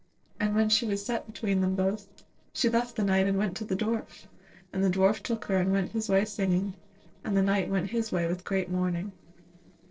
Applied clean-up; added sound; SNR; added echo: neural separator model SepFormer DNS4.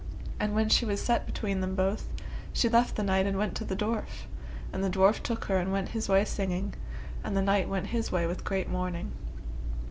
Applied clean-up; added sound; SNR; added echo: none; none; none; none.